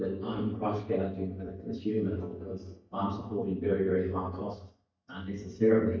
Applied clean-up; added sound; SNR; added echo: neural mask model DeepFilterNet 3.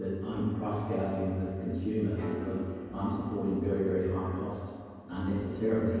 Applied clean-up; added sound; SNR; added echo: none; Piano; 15 dB; reverberation time 2.2 s.